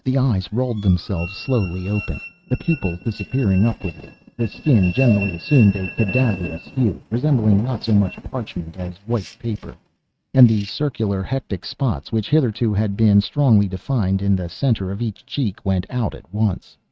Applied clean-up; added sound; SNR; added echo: neural mask model RNNoise.